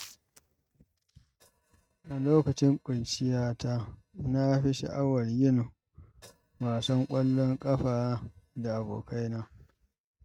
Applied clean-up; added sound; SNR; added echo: neural mask model RNNoise.